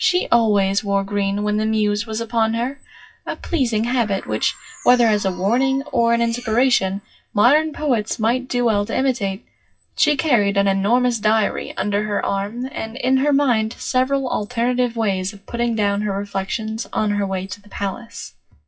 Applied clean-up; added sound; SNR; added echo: classical method WPE with log-MMSE.